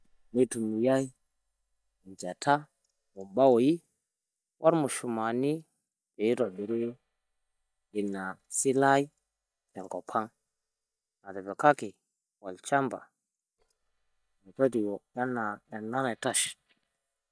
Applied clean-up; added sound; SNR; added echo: neural mask model DeepFilterNet 3.